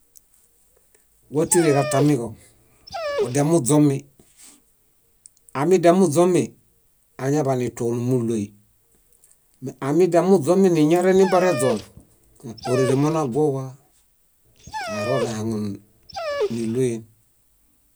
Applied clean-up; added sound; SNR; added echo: none; Dog; 8 dB; none.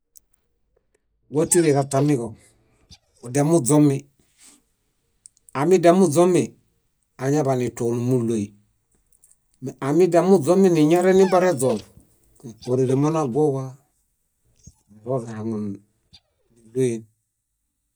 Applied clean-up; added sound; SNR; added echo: neural mask model DeepFilterNet 3.